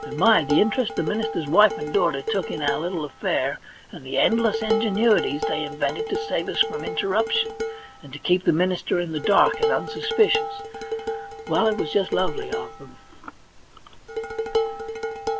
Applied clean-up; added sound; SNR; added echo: none; Dishes, pots, and pans; 6 dB; none.